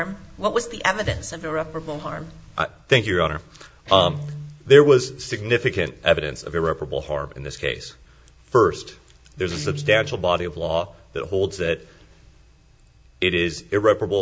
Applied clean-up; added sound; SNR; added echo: none; Guitar; 19 dB; none.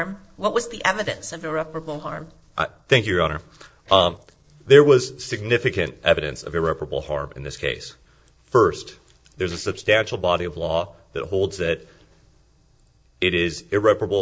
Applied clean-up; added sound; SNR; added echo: neural separator model SepFormer DNS4.